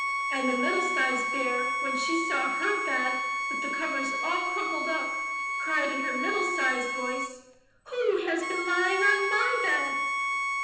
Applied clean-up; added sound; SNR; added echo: none; Bowed string instrument; 0 dB; reverberation time 0.9 s.